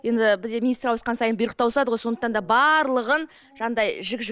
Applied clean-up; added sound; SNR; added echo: none; none; none; none.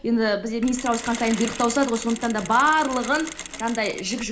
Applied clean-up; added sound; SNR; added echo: none; Mechanisms; 13 dB; reverberation time 0.4 s.